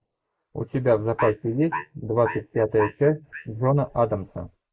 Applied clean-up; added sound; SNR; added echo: neural mask model Resemble Enhance denoiser.